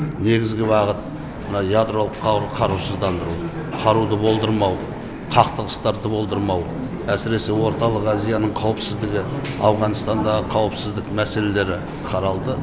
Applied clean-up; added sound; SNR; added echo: none; none; none; none.